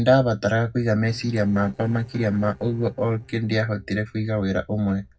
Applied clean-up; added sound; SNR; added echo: neural separator model SepFormer DNS4.